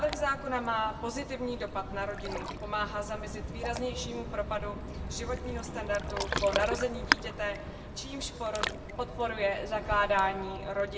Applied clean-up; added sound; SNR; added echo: none; Ocean; 4 dB; reverberation time 0.6 s.